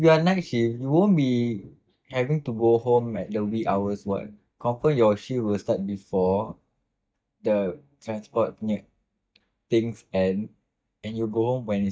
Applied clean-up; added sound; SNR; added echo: neural mask model DeepFilterNet 3.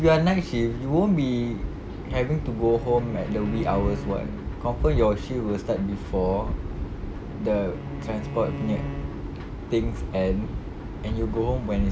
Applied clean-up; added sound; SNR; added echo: none; Bowed string instrument; 13 dB; none.